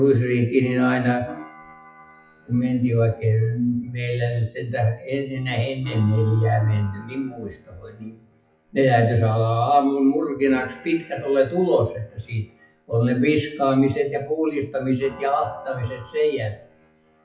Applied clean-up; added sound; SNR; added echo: classical method WPE with log-MMSE.